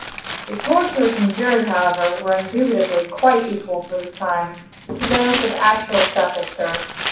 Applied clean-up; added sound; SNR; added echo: none; Crumpling, crinkling; 7 dB; reverberation time 0.6 s.